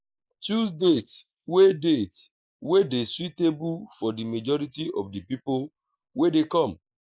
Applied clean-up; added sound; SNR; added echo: neural mask model Resemble Enhance denoiser.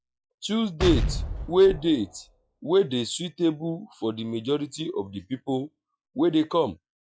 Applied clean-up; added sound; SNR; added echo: classical method log-MMSE.